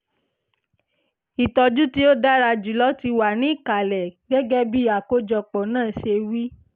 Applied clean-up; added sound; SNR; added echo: none; none; none; none.